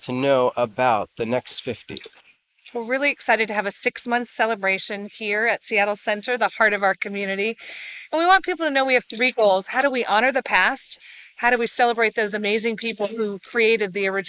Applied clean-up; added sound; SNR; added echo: neural mask model Resemble Enhance denoiser.